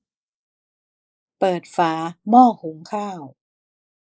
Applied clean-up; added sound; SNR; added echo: neural mask model Resemble Enhance denoiser.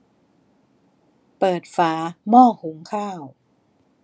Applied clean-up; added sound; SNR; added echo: none; none; none; none.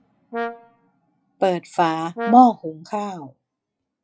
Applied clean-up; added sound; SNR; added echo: classical method log-MMSE.